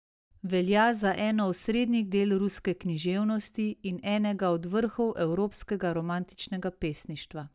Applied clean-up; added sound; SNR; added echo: none; none; none; none.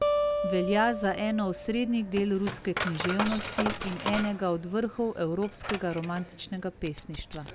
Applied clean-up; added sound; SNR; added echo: none; Coin (dropping) + Acoustic guitar; 4 dB; none.